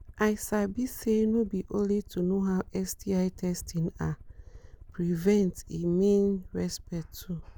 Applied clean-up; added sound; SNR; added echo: none; Aircraft; 19 dB; none.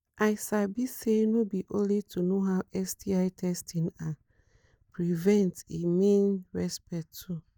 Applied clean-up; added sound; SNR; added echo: neural mask model DeepFilterNet 3.